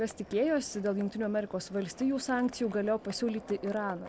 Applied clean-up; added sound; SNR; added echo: none; Subway, metro, underground + Skateboard; 18 dB; none.